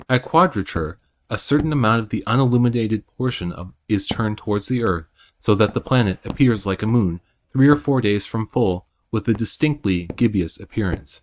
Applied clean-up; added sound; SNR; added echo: neural mask model RNNoise.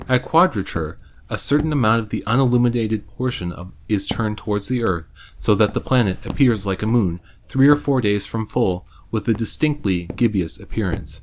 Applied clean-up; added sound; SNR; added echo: none; Walk, footsteps; 16 dB; none.